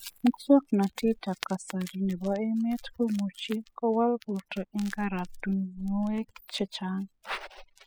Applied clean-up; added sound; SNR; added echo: classical method spectral subtraction.